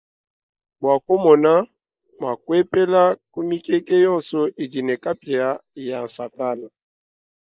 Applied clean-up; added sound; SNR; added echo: neural mask model Resemble Enhance denoiser.